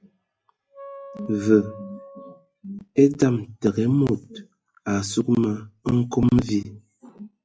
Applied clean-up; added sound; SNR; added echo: classical method log-MMSE.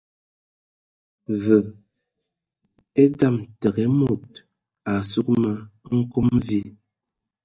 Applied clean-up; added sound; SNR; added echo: neural mask model DeepFilterNet 3.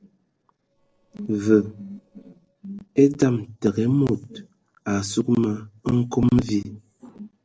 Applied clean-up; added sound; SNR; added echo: neural separator model SepFormer DNS4.